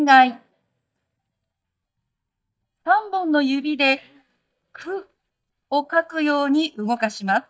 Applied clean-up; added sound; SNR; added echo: neural mask model DeepFilterNet 3.